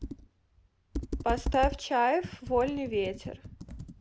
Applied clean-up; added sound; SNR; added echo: none; Computer keyboard; 7 dB; none.